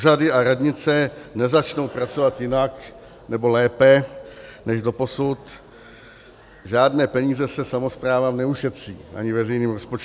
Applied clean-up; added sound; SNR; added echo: none; none; none; none.